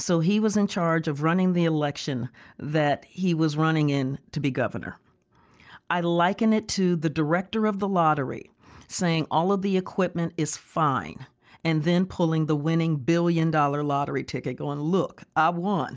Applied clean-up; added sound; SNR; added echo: none; none; none; none.